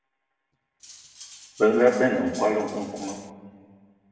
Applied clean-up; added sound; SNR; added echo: none; Cutlery, silverware; 20 dB; reverberation time 1.9 s.